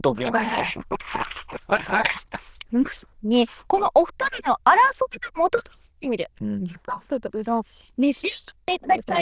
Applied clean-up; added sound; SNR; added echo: neural diffusion model UNIVERSE++.